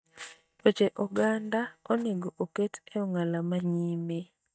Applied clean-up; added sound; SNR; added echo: neural mask model DeepFilterNet 3.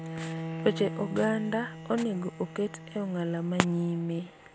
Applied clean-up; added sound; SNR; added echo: none; Bowed string instrument; 10 dB; none.